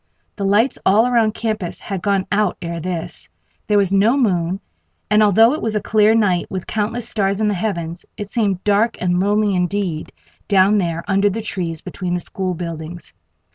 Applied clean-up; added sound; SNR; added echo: none; none; none; none.